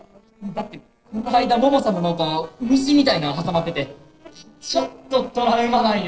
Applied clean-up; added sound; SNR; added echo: neural separator model SepFormer DNS4.